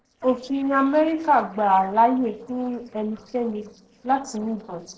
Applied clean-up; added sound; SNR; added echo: neural separator model SepFormer DNS4.